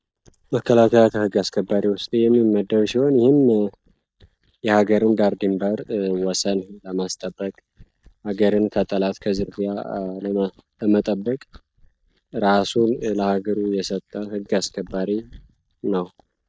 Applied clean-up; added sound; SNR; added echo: neural mask model DeepFilterNet 3.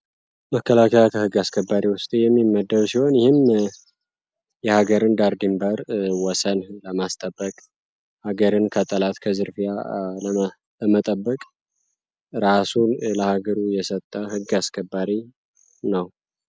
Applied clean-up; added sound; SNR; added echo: none; none; none; none.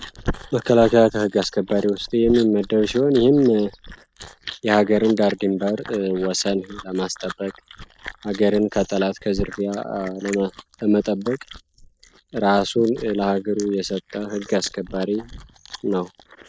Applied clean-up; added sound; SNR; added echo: neural mask model Resemble Enhance denoiser.